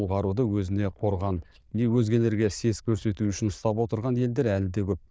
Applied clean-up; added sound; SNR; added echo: neural diffusion model UNIVERSE++.